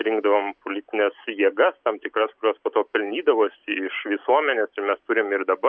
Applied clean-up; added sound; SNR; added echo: none; none; none; none.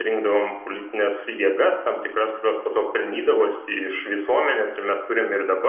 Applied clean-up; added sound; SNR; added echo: none; none; none; reverberation time 0.7 s.